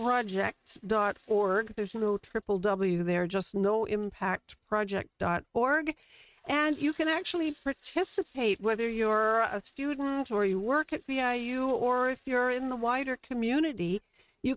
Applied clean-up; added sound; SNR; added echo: neural mask model RNNoise.